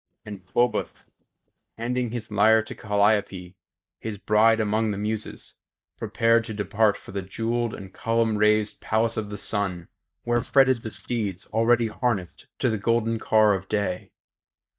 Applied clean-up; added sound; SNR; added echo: neural mask model DeepFilterNet 3.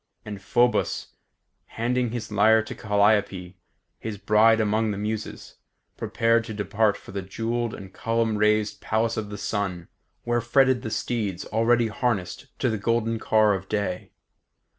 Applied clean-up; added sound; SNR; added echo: none; none; none; none.